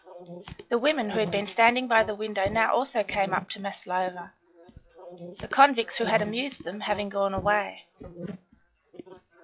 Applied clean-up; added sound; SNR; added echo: classical method log-MMSE.